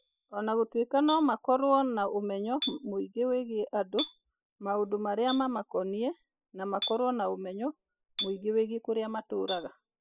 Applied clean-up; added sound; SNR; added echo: classical method spectral subtraction.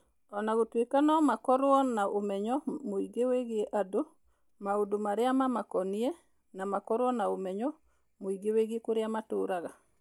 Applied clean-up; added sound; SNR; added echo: none; none; none; none.